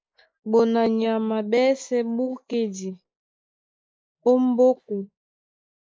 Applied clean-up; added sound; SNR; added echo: neural mask model Resemble Enhance denoiser.